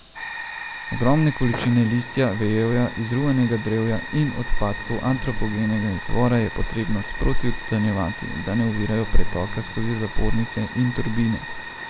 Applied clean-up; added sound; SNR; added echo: none; Fire + Buzz; 12 dB; none.